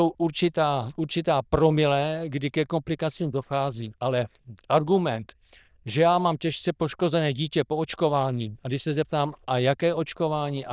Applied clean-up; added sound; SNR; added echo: neural diffusion model UNIVERSE++.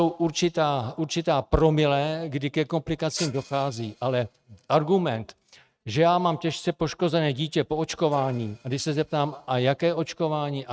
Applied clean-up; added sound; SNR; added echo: neural mask model RNNoise.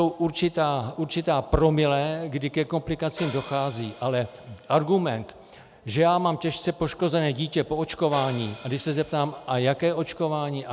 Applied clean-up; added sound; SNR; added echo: none; Hi-hat; 17 dB; none.